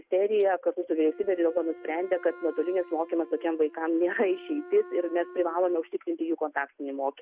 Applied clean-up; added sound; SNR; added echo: none; Wind instrument, woodwind instrument; 19 dB; none.